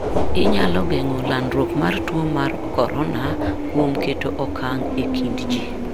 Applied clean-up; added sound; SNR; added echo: none; Subway, metro, underground; 3 dB; none.